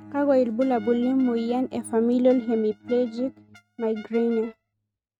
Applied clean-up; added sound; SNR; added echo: neural mask model RNNoise.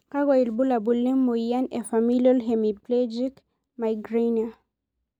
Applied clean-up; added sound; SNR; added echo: none; none; none; none.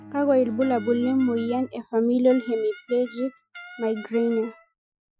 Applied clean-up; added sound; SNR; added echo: classical method Wiener filter.